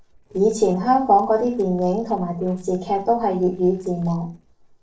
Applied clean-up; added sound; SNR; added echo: neural separator model SepFormer DNS4.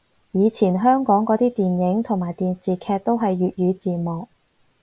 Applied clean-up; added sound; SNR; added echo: none; none; none; none.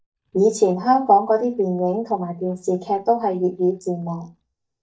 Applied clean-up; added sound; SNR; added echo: neural mask model DeepFilterNet 3.